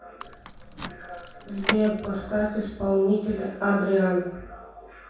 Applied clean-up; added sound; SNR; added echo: none; Door / Car; 9 dB; reverberation time 0.7 s.